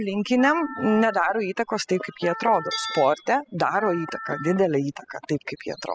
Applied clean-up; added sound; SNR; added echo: classical method spectral subtraction.